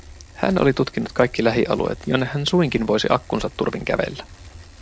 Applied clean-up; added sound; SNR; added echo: none; Bicycle; 19 dB; none.